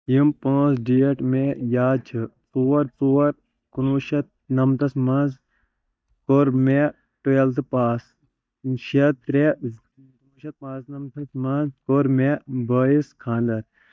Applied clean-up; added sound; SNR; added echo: neural mask model DeepFilterNet 3.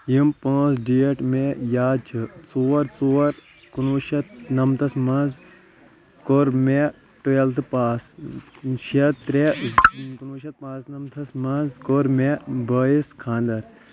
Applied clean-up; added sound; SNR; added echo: none; none; none; none.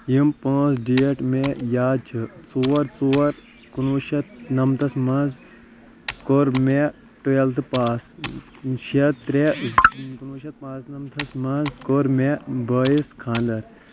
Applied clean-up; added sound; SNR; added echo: none; Computer keyboard; 17 dB; none.